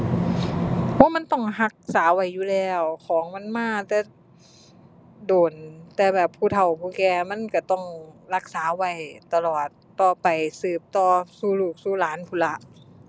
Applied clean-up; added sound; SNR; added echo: none; none; none; none.